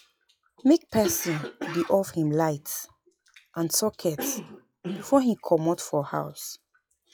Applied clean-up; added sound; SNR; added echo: classical method log-MMSE.